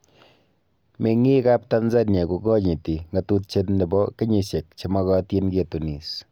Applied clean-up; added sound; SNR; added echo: none; none; none; none.